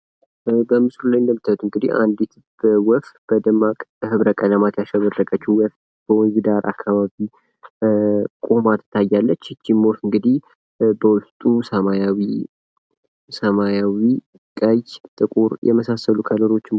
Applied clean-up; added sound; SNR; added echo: none; none; none; none.